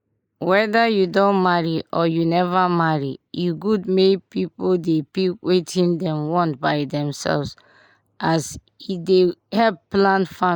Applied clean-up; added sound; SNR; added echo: neural mask model Resemble Enhance denoiser.